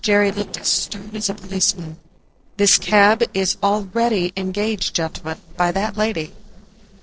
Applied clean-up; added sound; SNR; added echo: neural separator model SepFormer DNS4.